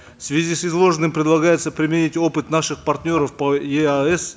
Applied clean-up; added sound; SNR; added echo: none; none; none; none.